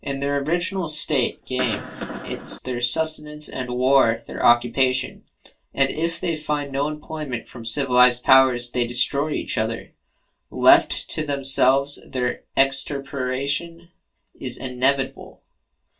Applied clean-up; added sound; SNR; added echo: none; Cough; 10 dB; reverberation time 0.2 s.